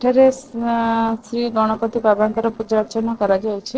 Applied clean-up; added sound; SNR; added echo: neural separator model SepFormer DNS4.